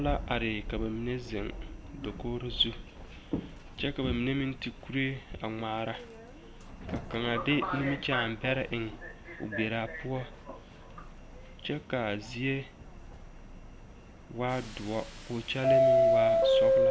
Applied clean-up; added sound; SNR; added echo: none; Subway, metro, underground; -2 dB; none.